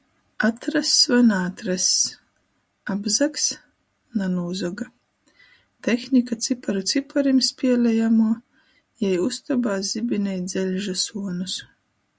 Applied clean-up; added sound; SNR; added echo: none; none; none; none.